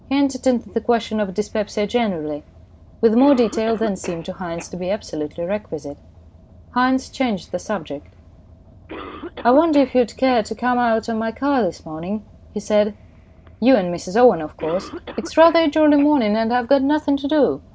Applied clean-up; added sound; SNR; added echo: none; Cough + Car; 20 dB; none.